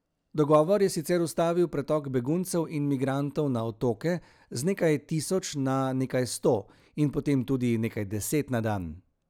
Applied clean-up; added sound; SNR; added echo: none; none; none; none.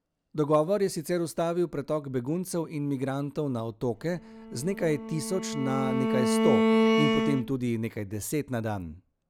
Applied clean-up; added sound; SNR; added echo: none; Bowed string instrument; -2 dB; none.